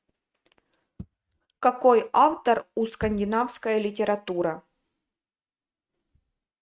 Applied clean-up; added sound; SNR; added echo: neural mask model RNNoise.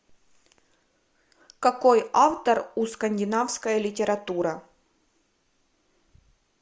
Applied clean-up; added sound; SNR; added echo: none; none; none; none.